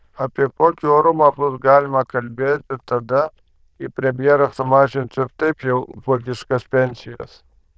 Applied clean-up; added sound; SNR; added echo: neural diffusion model UNIVERSE++.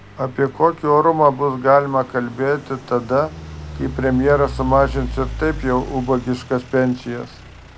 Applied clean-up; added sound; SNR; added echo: none; Idling / Truck; 13 dB; none.